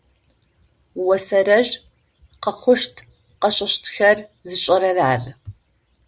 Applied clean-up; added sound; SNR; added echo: none; none; none; none.